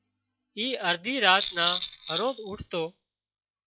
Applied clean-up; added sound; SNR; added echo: classical method log-MMSE.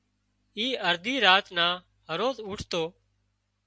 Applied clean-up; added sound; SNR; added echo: none; none; none; none.